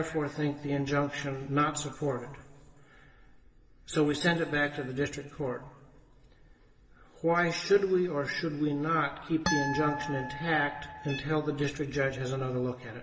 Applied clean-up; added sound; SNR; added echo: none; Harp; 4 dB; reverberation time 1.9 s.